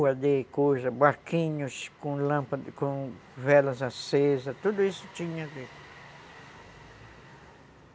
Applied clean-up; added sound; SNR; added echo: none; none; none; none.